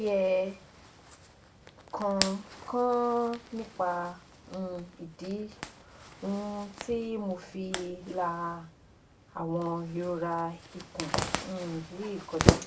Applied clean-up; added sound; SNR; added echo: none; Zipper (clothing); 3 dB; reverberation time 0.2 s.